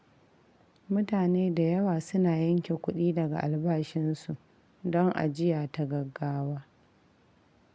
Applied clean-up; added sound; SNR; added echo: none; none; none; none.